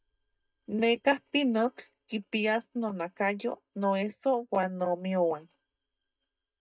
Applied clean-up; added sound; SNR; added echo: neural mask model DeepFilterNet 3.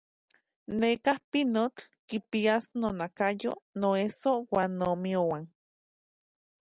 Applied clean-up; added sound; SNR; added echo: none; none; none; none.